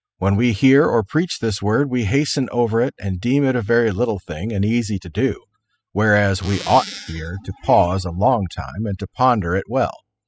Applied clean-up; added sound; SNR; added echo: classical method spectral subtraction.